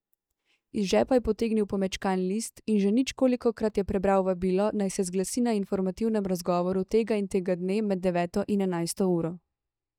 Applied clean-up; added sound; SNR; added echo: neural mask model DeepFilterNet 3.